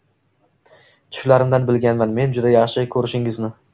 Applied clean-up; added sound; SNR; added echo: none; none; none; none.